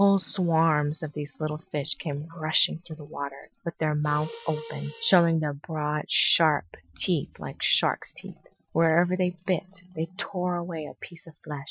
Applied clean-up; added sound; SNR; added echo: classical method Wiener filter.